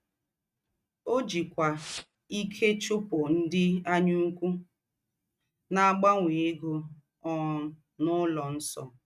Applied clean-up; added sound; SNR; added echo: neural mask model RNNoise.